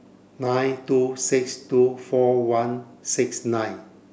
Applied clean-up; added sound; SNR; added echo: none; none; none; none.